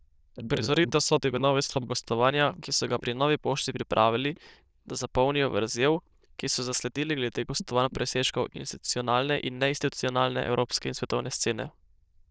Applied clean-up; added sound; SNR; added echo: neural diffusion model UNIVERSE++.